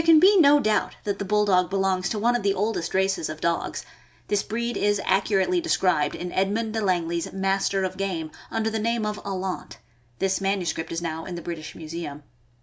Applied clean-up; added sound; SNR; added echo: none; none; none; none.